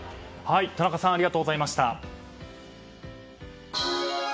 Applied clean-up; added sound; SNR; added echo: none; none; none; none.